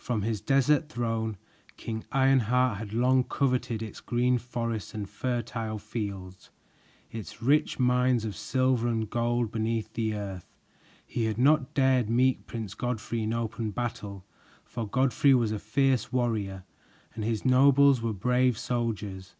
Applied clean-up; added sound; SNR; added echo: none; none; none; none.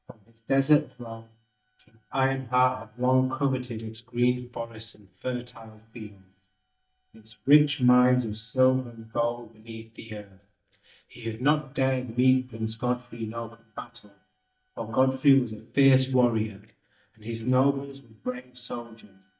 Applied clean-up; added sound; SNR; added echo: neural mask model DeepFilterNet 3.